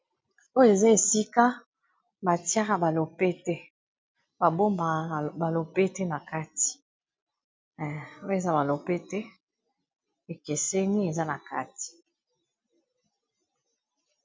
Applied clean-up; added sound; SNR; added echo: none; none; none; none.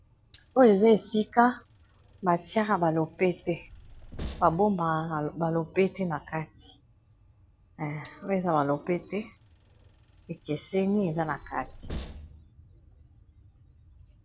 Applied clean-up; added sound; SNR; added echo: none; Train; 19 dB; none.